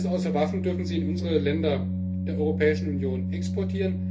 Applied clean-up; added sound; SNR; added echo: none; Organ; -1 dB; reverberation time 0.3 s.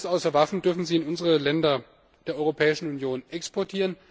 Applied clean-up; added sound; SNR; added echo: none; none; none; none.